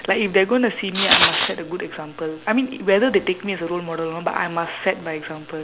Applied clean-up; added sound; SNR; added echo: none; Rattle; -3 dB; none.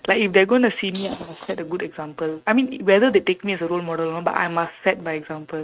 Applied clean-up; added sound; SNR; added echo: neural mask model RNNoise.